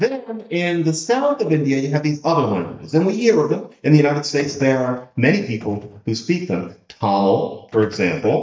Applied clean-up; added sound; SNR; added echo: neural mask model DeepFilterNet 3.